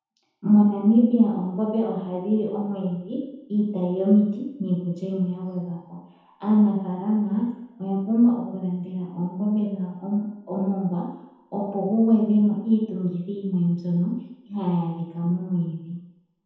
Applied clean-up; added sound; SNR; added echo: none; none; none; reverberation time 0.9 s.